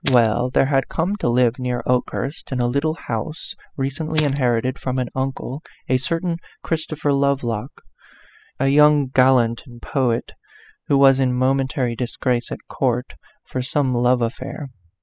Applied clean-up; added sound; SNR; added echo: classical method spectral subtraction.